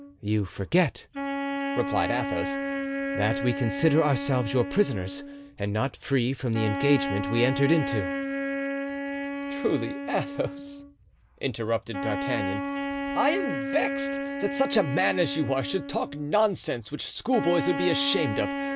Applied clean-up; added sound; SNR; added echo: none; Wind instrument, woodwind instrument; 4 dB; none.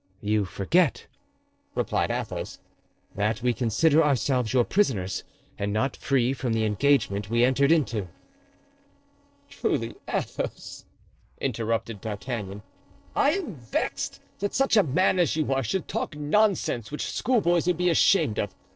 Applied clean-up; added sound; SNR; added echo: neural separator model SepFormer DNS4.